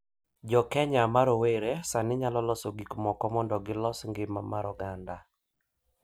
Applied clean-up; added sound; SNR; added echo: none; none; none; none.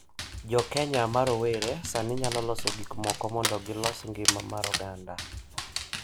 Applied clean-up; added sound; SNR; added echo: none; Dog; 3 dB; none.